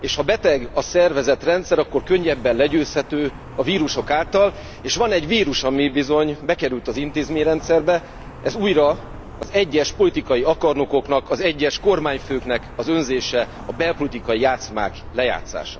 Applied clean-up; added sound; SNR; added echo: none; Traffic noise, roadway noise; 16 dB; none.